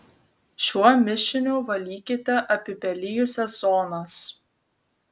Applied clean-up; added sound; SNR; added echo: none; none; none; none.